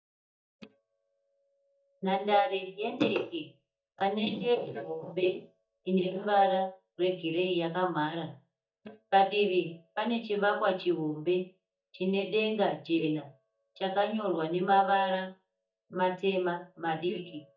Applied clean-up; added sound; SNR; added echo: neural mask model DeepFilterNet 3.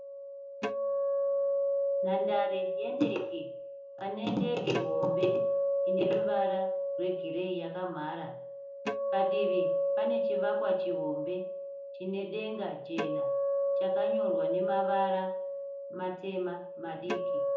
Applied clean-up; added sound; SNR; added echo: none; Acoustic guitar; -4 dB; reverberation time 0.6 s.